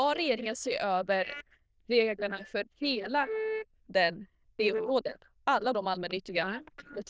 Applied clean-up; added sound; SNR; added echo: neural diffusion model UNIVERSE++.